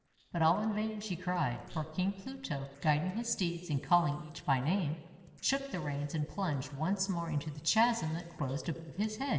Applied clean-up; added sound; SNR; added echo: neural separator model SepFormer DNS4.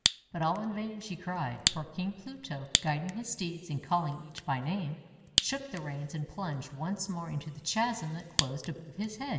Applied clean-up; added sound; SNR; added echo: none; Fire; 3 dB; reverberation time 2.2 s.